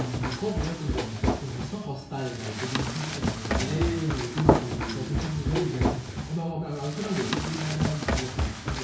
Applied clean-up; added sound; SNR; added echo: none; Run; -1 dB; reverberation time 0.6 s.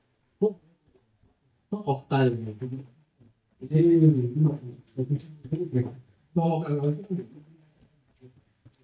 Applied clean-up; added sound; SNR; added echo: neural mask model DeepFilterNet 3.